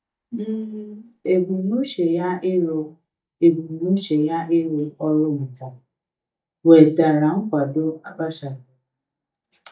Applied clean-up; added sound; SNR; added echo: neural mask model DeepFilterNet 3.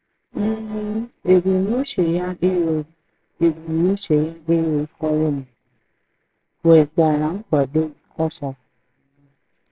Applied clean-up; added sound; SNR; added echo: neural separator model SepFormer WHAMR!.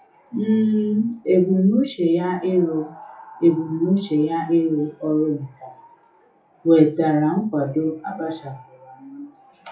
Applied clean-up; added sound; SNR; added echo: classical method WPE with log-MMSE.